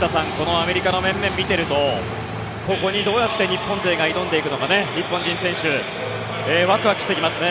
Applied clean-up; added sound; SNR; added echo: none; none; none; none.